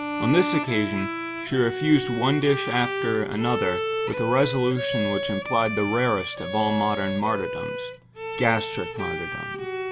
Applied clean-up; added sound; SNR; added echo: none; Bowed string instrument; 5 dB; none.